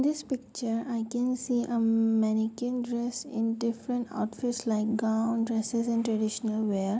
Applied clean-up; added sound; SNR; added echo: none; none; none; none.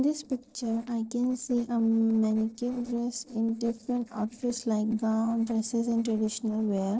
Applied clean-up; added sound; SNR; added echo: neural separator model SepFormer DNS4.